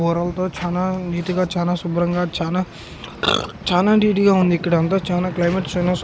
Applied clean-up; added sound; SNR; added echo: none; none; none; none.